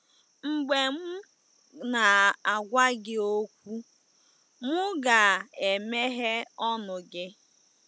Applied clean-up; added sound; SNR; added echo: none; none; none; none.